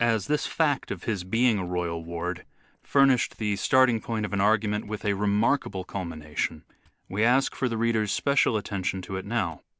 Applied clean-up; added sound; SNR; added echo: neural separator model SepFormer DNS4.